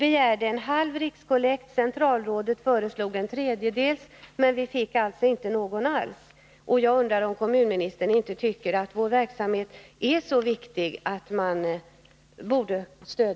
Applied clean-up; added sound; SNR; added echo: none; none; none; none.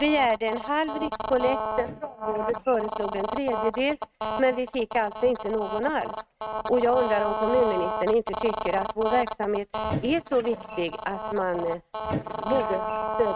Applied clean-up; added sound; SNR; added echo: neural mask model RNNoise.